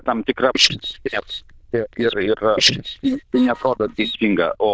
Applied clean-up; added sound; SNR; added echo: neural diffusion model UNIVERSE++.